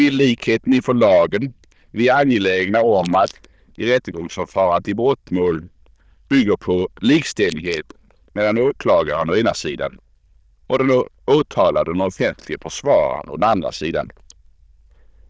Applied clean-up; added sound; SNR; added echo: neural diffusion model UNIVERSE++.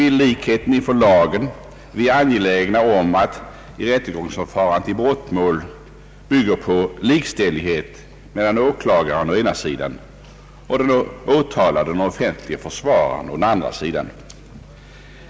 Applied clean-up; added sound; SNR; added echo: none; none; none; none.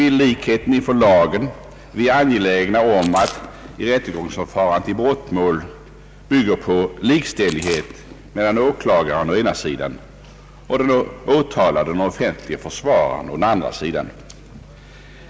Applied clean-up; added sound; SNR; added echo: none; Chewing, mastication; 20 dB; none.